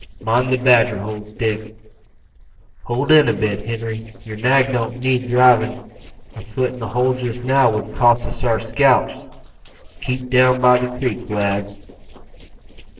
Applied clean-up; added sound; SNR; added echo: neural separator model SepFormer DNS4.